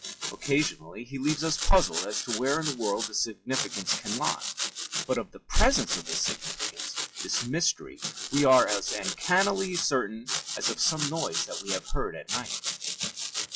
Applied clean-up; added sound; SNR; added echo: classical method log-MMSE.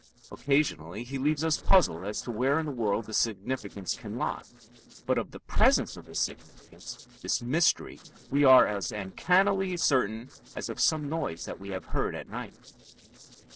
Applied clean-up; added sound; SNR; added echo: neural separator model SepFormer DNS4.